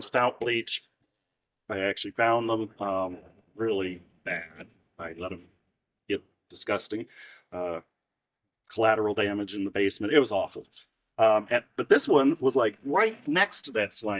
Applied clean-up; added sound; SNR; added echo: neural mask model DeepFilterNet 3.